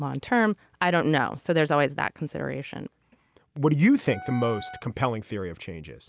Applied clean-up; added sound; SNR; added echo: none; Wind instrument, woodwind instrument; 16 dB; none.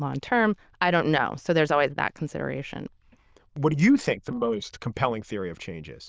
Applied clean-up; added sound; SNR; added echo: neural diffusion model UNIVERSE++.